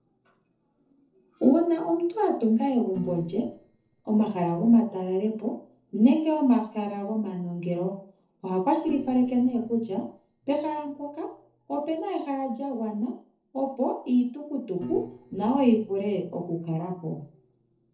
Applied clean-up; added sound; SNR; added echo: neural separator model SepFormer DNS4.